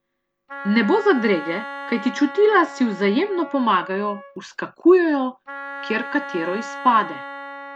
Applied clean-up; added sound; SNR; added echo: none; Wind instrument, woodwind instrument; 13 dB; none.